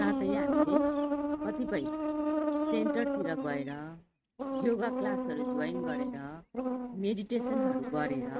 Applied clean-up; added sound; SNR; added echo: neural mask model RNNoise.